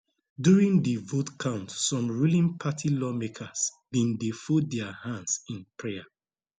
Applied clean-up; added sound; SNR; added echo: none; none; none; none.